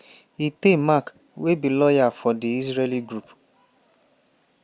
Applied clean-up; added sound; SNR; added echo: none; none; none; none.